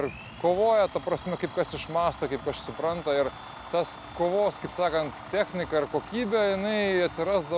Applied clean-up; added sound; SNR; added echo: none; Domestic sounds, home sounds; 16 dB; none.